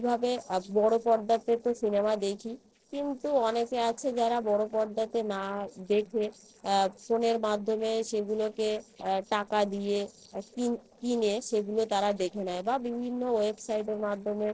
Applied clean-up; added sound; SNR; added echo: neural separator model SepFormer DNS4.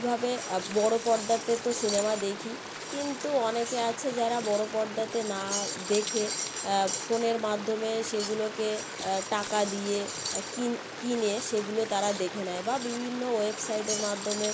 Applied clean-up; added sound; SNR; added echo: none; Cutlery, silverware + Stream; 7 dB; none.